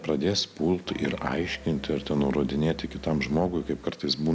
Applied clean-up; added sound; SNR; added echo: none; Musical instrument; 18 dB; none.